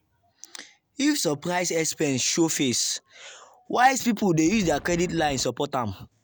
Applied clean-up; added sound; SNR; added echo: none; Wind; 16 dB; none.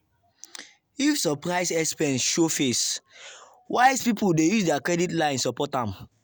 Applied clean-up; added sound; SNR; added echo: none; none; none; none.